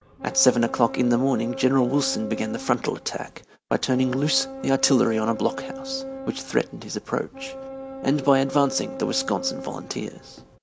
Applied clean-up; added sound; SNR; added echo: none; Boat, Water vehicle; 11 dB; none.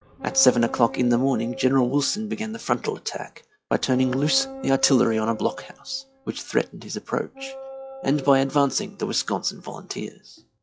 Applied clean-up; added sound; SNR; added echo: classical method log-MMSE.